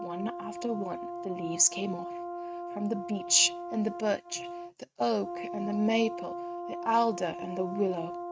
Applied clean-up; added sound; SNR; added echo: neural mask model RNNoise.